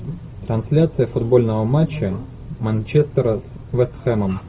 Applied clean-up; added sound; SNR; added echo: none; none; none; none.